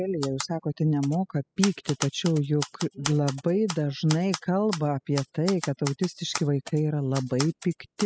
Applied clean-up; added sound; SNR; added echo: classical method spectral subtraction.